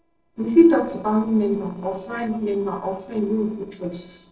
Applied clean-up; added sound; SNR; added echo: neural separator model SepFormer DNS4.